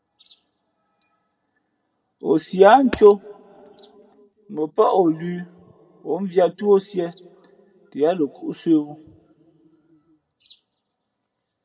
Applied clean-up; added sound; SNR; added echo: none; Hammer; 17 dB; reverberation time 0.3 s.